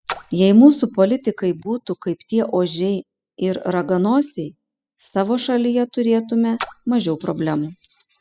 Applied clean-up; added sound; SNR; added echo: classical method spectral subtraction.